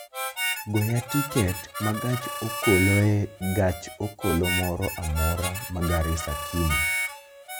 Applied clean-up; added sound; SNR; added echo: none; Harmonica; 5 dB; none.